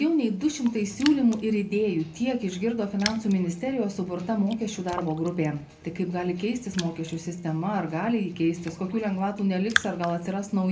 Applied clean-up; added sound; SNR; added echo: none; Raindrop; 13 dB; reverberation time 0.3 s.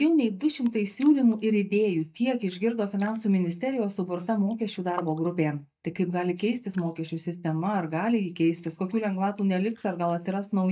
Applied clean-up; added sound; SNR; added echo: neural mask model DeepFilterNet 3.